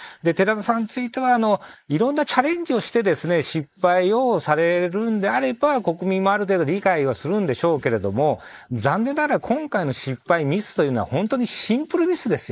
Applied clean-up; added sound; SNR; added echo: neural mask model Resemble Enhance denoiser.